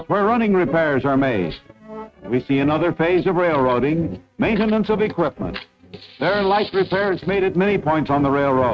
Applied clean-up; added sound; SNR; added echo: neural mask model RNNoise.